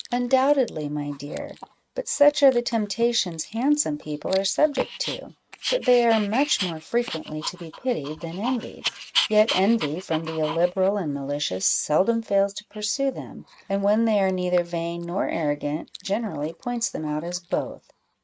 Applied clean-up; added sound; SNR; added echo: neural mask model RNNoise.